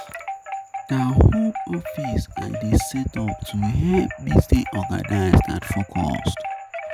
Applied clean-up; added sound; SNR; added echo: none; Wind chime; 11 dB; none.